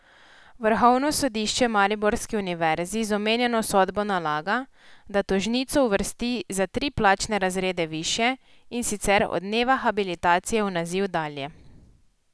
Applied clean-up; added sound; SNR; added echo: none; none; none; none.